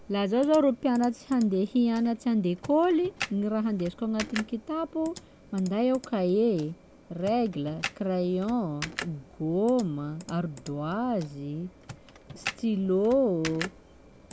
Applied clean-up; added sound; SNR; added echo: none; Computer keyboard; 16 dB; none.